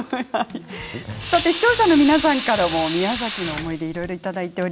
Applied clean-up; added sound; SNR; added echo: none; Sink (filling or washing) / Water tap, faucet; 2 dB; none.